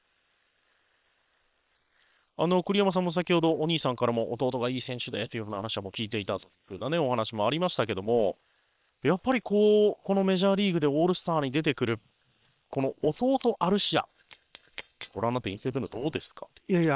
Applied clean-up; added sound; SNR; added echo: neural separator model SepFormer WHAM!.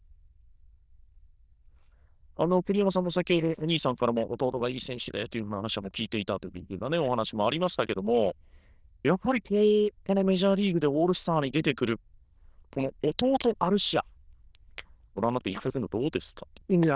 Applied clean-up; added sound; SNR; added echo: neural diffusion model UNIVERSE++.